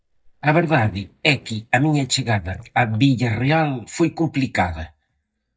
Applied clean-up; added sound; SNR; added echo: neural mask model DeepFilterNet 3.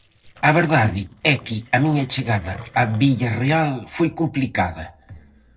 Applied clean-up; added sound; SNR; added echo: neural separator model SepFormer DNS4.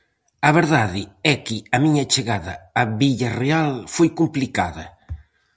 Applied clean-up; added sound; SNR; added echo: none; none; none; none.